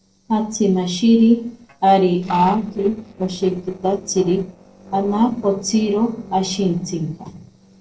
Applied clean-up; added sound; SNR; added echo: neural separator model SepFormer DNS4.